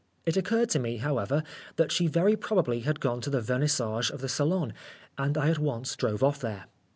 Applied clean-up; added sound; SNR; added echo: none; none; none; none.